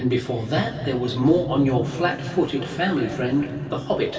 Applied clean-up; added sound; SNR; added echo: none; Engine starting / Car; 18 dB; reverberation time 2.5 s.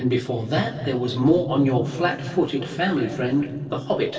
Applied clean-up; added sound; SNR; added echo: neural separator model SepFormer DNS4.